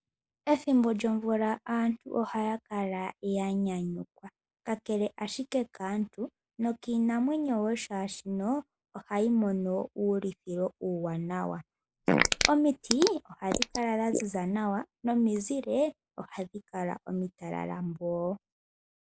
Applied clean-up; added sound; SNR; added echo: neural mask model Resemble Enhance denoiser.